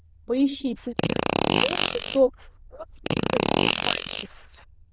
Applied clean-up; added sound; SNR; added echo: neural diffusion model UNIVERSE++.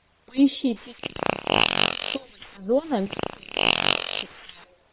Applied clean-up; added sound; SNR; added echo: neural separator model SepFormer WHAM!.